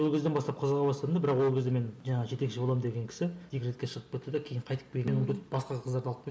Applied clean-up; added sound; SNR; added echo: none; none; none; none.